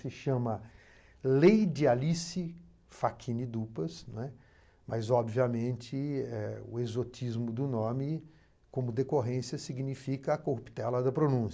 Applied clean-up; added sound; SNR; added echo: none; none; none; none.